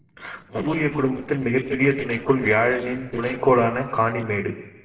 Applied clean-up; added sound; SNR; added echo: neural separator model SepFormer DNS4.